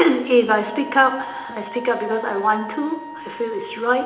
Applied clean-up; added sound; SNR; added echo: none; Wind instrument, woodwind instrument; 16 dB; reverberation time 0.8 s.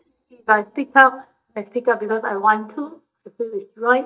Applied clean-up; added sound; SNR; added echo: neural mask model DeepFilterNet 3.